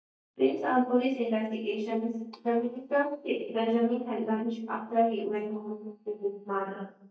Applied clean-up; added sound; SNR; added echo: neural mask model DeepFilterNet 3.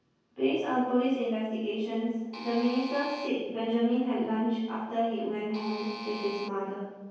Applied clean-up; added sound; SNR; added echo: none; Alarm; 11 dB; reverberation time 1.3 s.